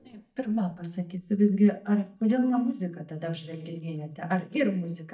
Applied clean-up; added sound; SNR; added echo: neural mask model DeepFilterNet 3.